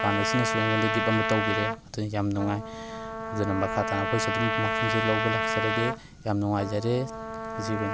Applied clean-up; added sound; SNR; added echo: none; Trumpet; 1 dB; none.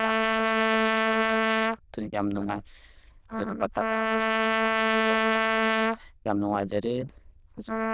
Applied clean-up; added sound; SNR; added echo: neural diffusion model UNIVERSE++.